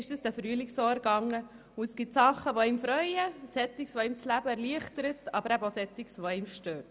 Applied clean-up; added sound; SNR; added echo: none; none; none; none.